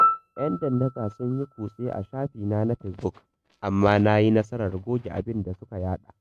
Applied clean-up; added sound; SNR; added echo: neural mask model RNNoise.